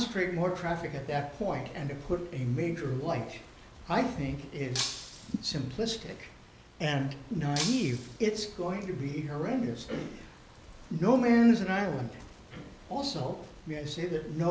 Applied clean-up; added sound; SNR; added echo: none; Shatter; 8 dB; none.